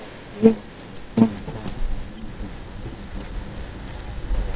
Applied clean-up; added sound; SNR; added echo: neural mask model DeepFilterNet 3.